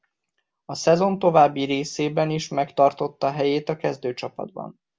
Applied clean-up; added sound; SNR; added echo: none; none; none; none.